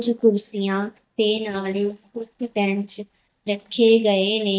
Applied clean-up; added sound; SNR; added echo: neural mask model DeepFilterNet 3.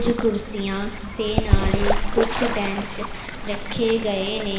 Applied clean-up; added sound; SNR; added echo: none; Bird / Fowl; -1 dB; reverberation time 2.0 s.